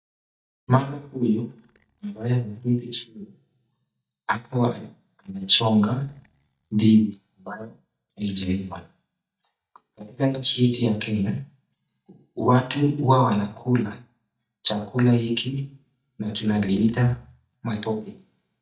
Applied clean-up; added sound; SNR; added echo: neural mask model DeepFilterNet 3.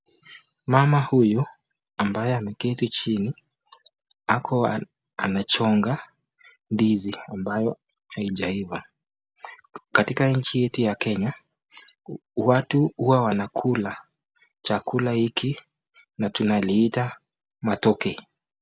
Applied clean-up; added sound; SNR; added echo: none; none; none; none.